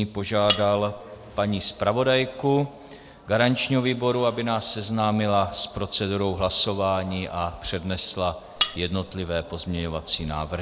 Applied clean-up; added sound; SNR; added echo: none; Cutlery, silverware; 4 dB; none.